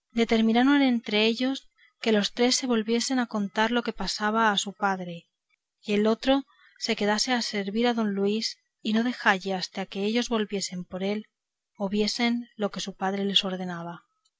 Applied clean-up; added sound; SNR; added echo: none; none; none; none.